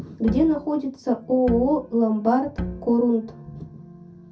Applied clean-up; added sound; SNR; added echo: none; Bowed string instrument; 11 dB; reverberation time 0.3 s.